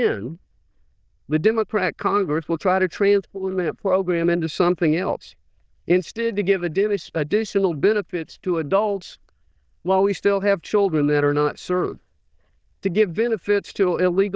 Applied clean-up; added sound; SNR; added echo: neural diffusion model UNIVERSE++.